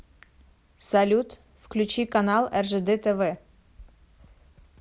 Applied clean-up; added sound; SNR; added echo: none; none; none; none.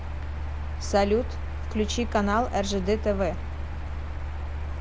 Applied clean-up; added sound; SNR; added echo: none; Mechanical fan; 2 dB; none.